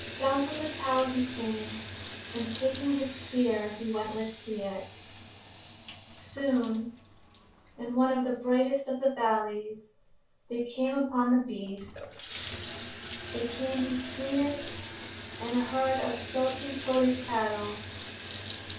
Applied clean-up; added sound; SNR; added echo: none; Bathtub (filling or washing) / Water tap, faucet; 10 dB; reverberation time 0.2 s.